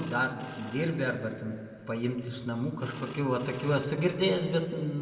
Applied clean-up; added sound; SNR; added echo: none; Telephone; 20 dB; reverberation time 2.0 s.